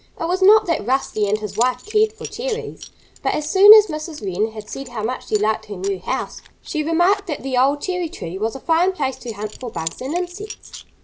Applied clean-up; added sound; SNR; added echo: none; Coin (dropping) / Zipper (clothing); 20 dB; none.